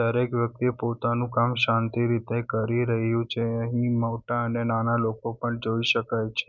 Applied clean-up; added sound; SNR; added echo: none; none; none; none.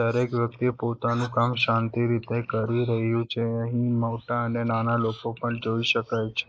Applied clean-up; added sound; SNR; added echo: neural mask model Resemble Enhance denoiser.